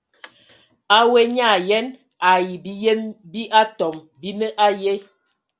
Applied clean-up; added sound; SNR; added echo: none; none; none; none.